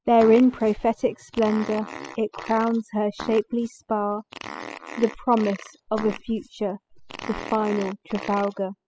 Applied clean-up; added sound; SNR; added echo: classical method spectral subtraction.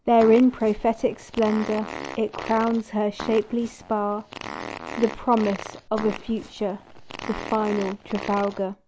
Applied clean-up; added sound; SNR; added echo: none; Fart; 12 dB; none.